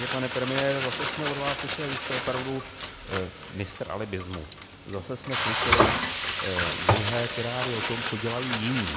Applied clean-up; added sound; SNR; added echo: none; Frying (food); -4 dB; none.